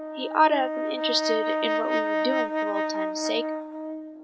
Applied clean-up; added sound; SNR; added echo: none; Brass instrument; -1 dB; none.